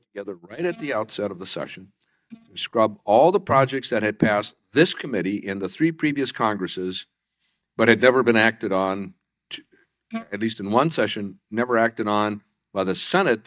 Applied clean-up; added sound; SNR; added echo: neural mask model DeepFilterNet 3.